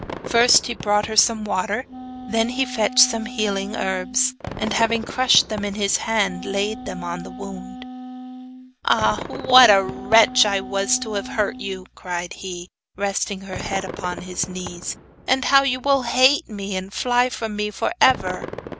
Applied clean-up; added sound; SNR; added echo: none; Fireworks + Wind instrument, woodwind instrument; 13 dB; none.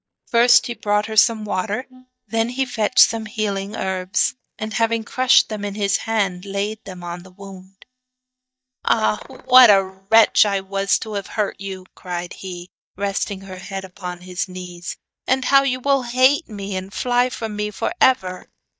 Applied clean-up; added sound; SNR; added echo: neural mask model DeepFilterNet 3.